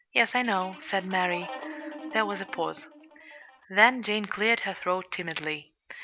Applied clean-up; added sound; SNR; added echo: none; Guitar; 13 dB; none.